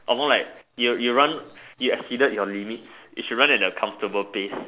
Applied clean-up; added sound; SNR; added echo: none; none; none; none.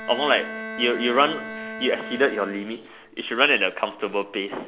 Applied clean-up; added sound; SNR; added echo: none; Bowed string instrument; 12 dB; none.